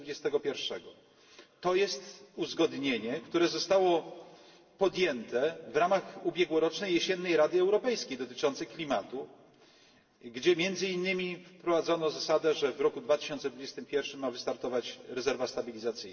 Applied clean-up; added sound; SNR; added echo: none; none; none; reverberation time 1.7 s.